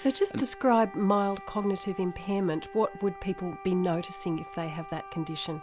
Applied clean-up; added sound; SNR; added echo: none; Wind instrument, woodwind instrument; 16 dB; none.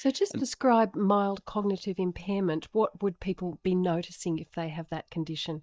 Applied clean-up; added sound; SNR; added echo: neural mask model DeepFilterNet 3.